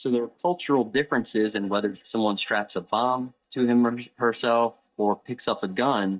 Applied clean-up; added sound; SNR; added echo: neural mask model DeepFilterNet 3.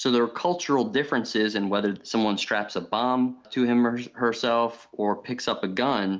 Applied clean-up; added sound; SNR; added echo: none; none; none; none.